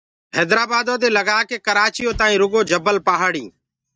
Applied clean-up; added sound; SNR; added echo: neural mask model DeepFilterNet 3.